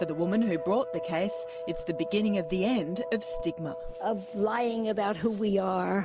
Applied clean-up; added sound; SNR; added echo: none; Walk, footsteps; 19 dB; none.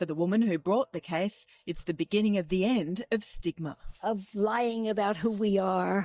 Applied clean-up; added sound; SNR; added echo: neural mask model DeepFilterNet 3.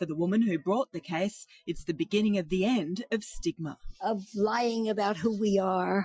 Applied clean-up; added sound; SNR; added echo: classical method Wiener filter.